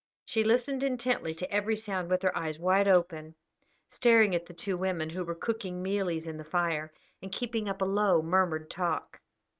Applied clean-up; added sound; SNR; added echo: neural mask model RNNoise.